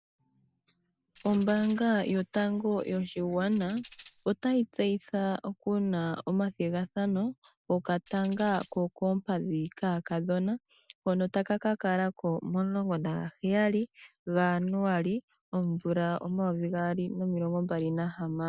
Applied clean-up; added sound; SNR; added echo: none; Tambourine; 14 dB; none.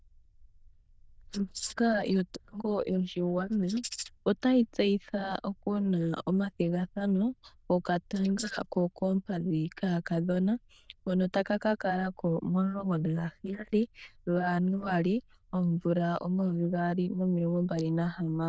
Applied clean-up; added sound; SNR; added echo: neural diffusion model UNIVERSE++.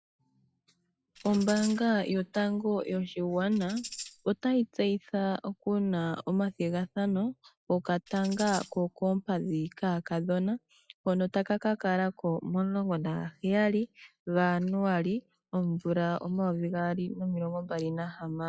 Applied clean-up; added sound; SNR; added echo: classical method log-MMSE.